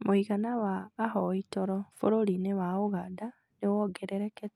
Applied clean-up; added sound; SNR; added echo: none; none; none; none.